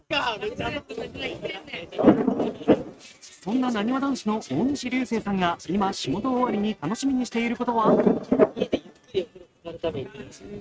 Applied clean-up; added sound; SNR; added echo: neural mask model RNNoise.